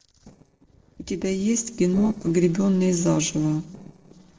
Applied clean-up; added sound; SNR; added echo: neural separator model SepFormer DNS4.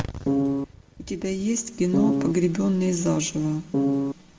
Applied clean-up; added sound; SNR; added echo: none; Piano; -3 dB; reverberation time 0.9 s.